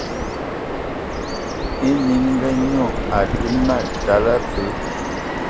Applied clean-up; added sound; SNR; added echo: none; Bird vocalization, bird call, bird song; 2 dB; none.